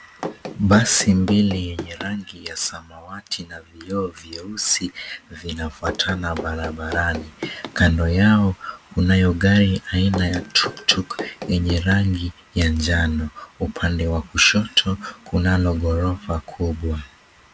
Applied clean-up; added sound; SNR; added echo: none; Run; 12 dB; none.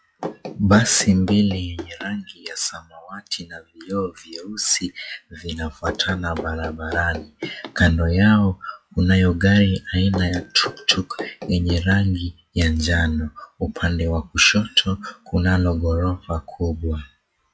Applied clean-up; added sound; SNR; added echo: classical method log-MMSE.